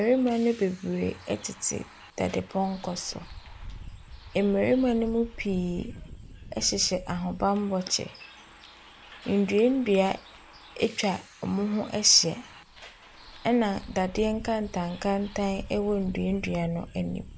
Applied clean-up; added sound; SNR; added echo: none; Bus; 16 dB; none.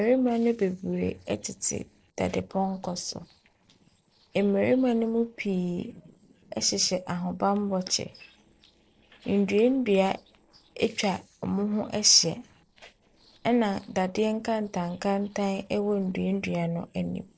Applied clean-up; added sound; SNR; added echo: neural separator model SepFormer DNS4.